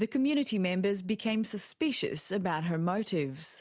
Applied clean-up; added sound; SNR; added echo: none; none; none; none.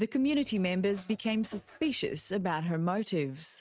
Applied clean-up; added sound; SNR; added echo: neural mask model RNNoise.